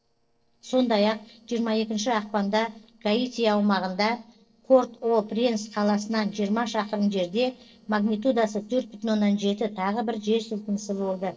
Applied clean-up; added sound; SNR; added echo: neural separator model SepFormer DNS4.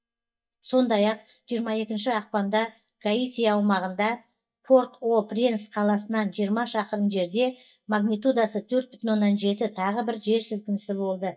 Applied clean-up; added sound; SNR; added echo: neural mask model DeepFilterNet 3.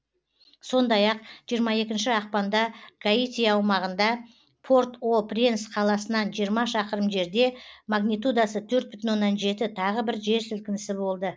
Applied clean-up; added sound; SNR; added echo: none; none; none; none.